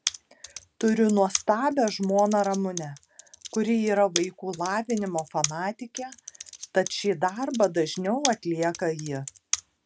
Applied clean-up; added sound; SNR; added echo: none; Computer keyboard; 11 dB; none.